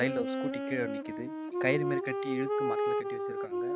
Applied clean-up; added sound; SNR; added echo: neural mask model RNNoise.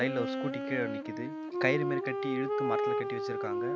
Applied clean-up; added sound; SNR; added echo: none; Wind instrument, woodwind instrument; -2 dB; none.